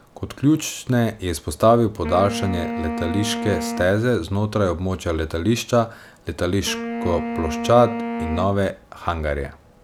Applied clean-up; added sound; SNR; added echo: none; Wind instrument, woodwind instrument; 7 dB; none.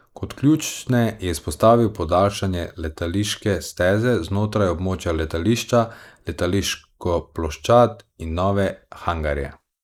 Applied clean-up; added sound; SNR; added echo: neural mask model Resemble Enhance denoiser.